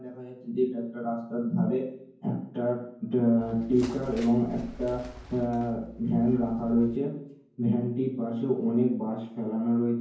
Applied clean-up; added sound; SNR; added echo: none; Bird; 17 dB; reverberation time 0.9 s.